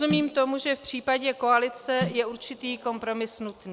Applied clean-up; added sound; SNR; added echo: none; Snare drum; 11 dB; none.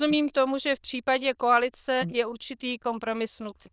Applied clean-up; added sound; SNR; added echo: neural diffusion model UNIVERSE++.